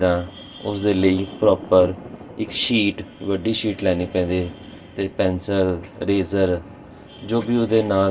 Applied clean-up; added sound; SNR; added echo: none; Thunder; 19 dB; reverberation time 0.1 s.